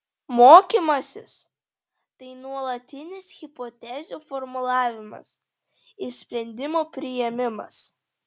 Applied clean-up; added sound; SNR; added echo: none; none; none; none.